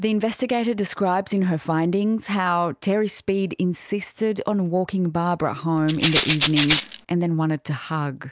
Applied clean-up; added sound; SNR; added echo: none; Rattle (instrument); -3 dB; none.